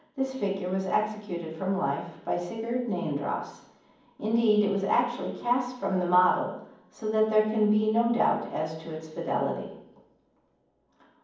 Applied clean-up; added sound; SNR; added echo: none; none; none; reverberation time 1.2 s.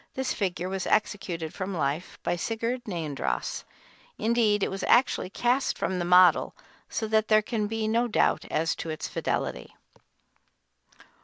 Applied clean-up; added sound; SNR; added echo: none; none; none; none.